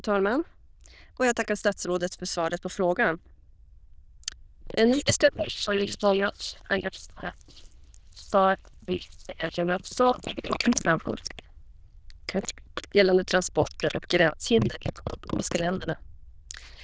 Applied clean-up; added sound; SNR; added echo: neural diffusion model UNIVERSE++.